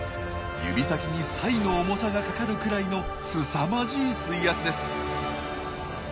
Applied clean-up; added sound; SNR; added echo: none; Burping, eructation; 17 dB; none.